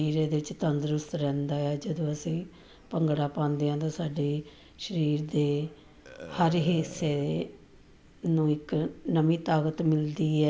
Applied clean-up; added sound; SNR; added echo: none; Burping, eructation; 17 dB; none.